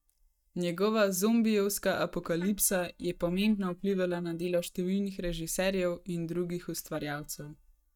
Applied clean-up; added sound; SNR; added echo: neural mask model DeepFilterNet 3.